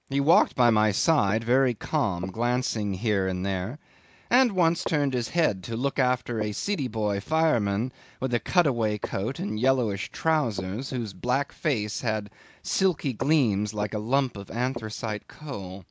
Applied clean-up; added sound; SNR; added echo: neural mask model Resemble Enhance denoiser.